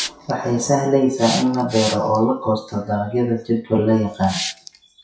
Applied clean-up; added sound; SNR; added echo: classical method WPE with log-MMSE.